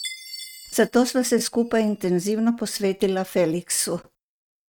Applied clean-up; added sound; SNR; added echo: neural mask model RNNoise.